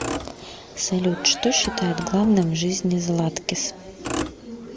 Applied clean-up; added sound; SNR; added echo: none; Cheering + Motor vehicle (road); 10 dB; none.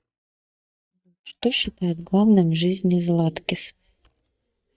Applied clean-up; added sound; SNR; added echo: neural mask model DeepFilterNet 3.